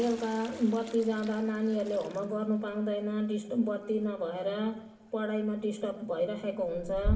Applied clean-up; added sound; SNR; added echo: none; Toilet flush; 10 dB; reverberation time 0.7 s.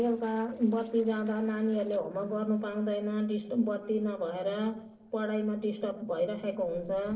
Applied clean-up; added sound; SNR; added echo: neural separator model SepFormer DNS4.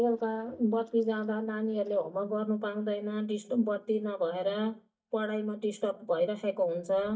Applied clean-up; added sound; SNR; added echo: neural mask model DeepFilterNet 3.